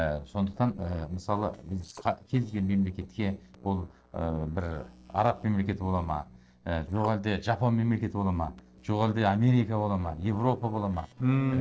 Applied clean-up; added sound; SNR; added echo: neural separator model SepFormer DNS4.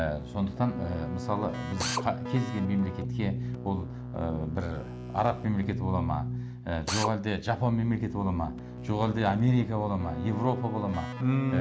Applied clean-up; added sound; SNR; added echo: none; Keyboard (musical) + Drill; 7 dB; none.